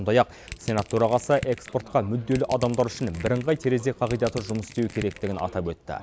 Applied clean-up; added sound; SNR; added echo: none; Crushing; 15 dB; none.